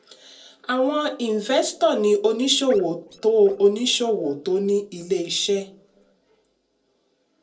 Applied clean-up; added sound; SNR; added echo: neural separator model SepFormer DNS4.